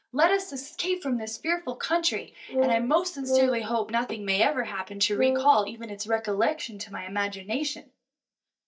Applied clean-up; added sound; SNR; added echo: neural mask model DeepFilterNet 3.